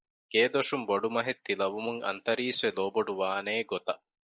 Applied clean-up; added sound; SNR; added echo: neural mask model Resemble Enhance denoiser.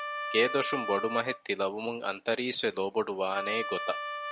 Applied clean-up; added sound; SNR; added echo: none; Trumpet; 7 dB; none.